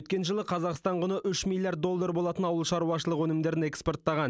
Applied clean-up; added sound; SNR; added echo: none; none; none; none.